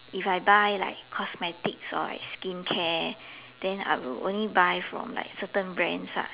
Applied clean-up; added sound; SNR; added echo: none; none; none; none.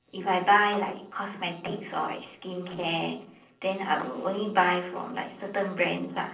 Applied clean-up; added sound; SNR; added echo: neural separator model SepFormer DNS4.